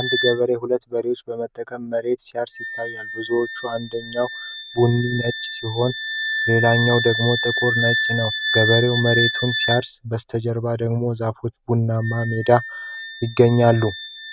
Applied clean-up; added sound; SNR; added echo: none; Wind instrument, woodwind instrument; 5 dB; none.